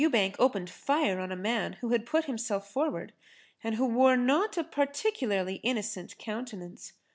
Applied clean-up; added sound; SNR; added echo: none; none; none; none.